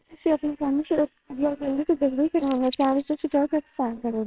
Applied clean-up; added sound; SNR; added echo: neural separator model SepFormer WHAMR!.